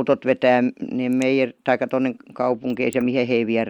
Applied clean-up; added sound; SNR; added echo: neural mask model Resemble Enhance denoiser.